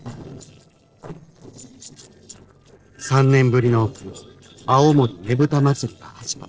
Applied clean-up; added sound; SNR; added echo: neural separator model SepFormer DNS4.